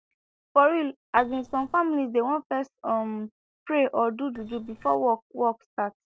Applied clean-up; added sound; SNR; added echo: neural separator model SepFormer DNS4.